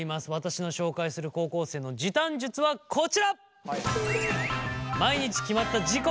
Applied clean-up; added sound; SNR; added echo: none; Bowed string instrument; 20 dB; none.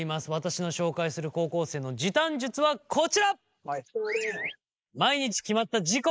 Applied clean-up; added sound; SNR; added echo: neural mask model Resemble Enhance denoiser.